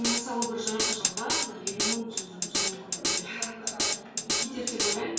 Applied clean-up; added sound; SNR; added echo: none; Drum kit; -4 dB; reverberation time 0.5 s.